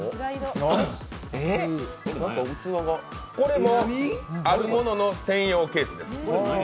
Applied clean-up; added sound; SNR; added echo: none; Snare drum; 17 dB; none.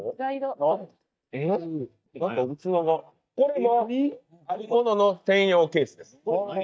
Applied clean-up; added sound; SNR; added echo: neural mask model DeepFilterNet 3.